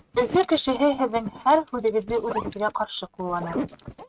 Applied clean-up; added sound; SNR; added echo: neural mask model RNNoise.